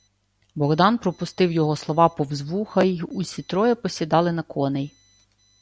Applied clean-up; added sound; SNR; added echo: none; none; none; none.